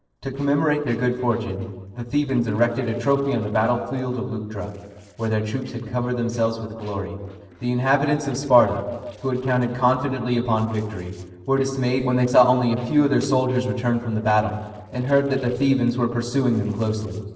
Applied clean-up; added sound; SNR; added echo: neural separator model SepFormer DNS4.